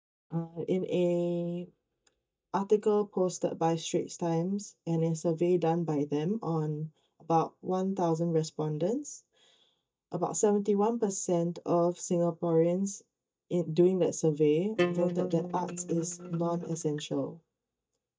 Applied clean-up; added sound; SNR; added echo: neural mask model DeepFilterNet 3.